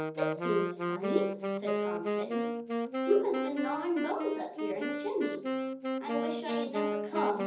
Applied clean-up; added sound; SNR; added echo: none; Wind instrument, woodwind instrument; -1 dB; reverberation time 0.5 s.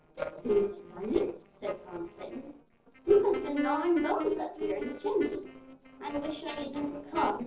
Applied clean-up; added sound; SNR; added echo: neural separator model SepFormer DNS4.